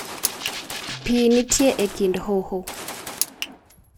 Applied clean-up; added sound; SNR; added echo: none; Rattle (instrument) + Gunshot, gunfire; 11 dB; none.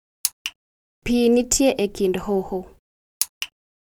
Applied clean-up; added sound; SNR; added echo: none; none; none; none.